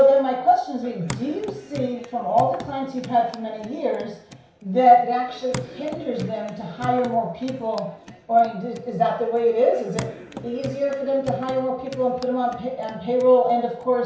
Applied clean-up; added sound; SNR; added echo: none; Hands / Wood; 16 dB; reverberation time 0.6 s.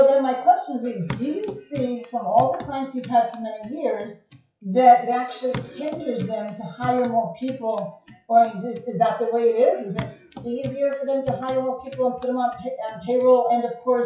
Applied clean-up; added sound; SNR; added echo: classical method WPE with log-MMSE.